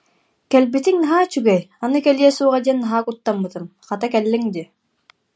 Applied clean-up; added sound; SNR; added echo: none; none; none; none.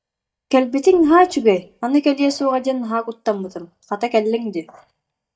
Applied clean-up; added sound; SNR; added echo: neural mask model DeepFilterNet 3.